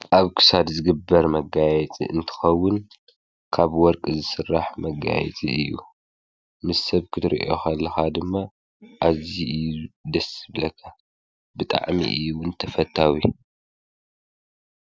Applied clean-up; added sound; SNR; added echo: none; none; none; none.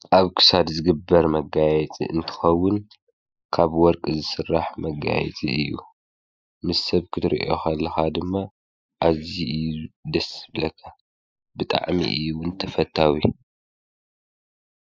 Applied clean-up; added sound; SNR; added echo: neural mask model Resemble Enhance denoiser.